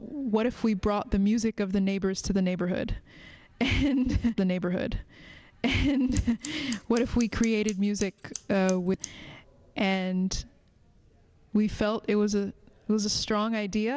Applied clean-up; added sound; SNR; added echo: none; Scissors; 17 dB; none.